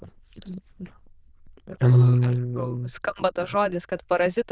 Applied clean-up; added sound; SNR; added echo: neural diffusion model UNIVERSE++.